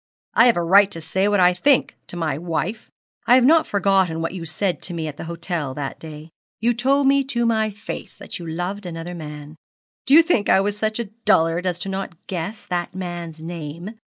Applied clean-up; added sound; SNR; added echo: neural mask model Resemble Enhance denoiser.